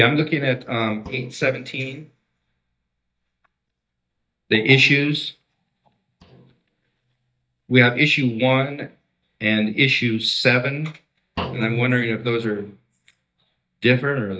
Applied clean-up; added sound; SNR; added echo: neural mask model DeepFilterNet 3.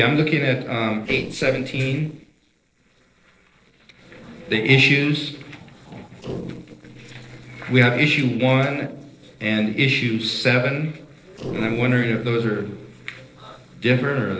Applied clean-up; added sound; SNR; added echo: neural separator model SepFormer DNS4.